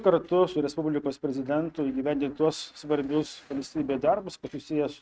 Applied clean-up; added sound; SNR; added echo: neural mask model RNNoise.